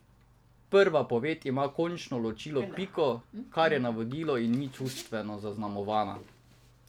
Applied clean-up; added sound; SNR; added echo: none; Bicycle; 19 dB; none.